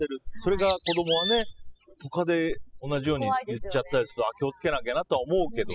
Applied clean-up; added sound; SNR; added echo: classical method spectral subtraction.